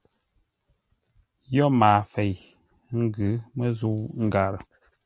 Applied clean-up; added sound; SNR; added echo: none; none; none; none.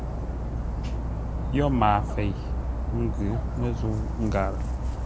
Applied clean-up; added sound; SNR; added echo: none; Dog; -1 dB; none.